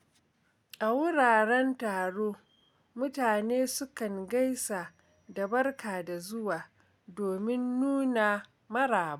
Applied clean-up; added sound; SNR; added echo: none; none; none; none.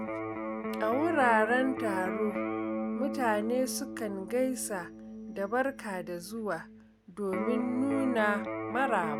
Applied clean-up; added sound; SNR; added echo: none; Electric guitar; 4 dB; none.